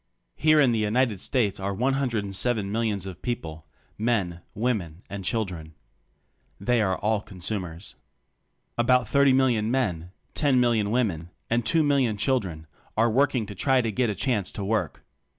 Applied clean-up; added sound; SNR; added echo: none; none; none; none.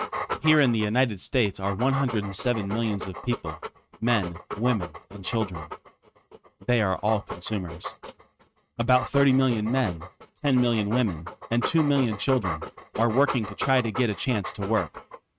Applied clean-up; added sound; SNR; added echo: neural mask model RNNoise.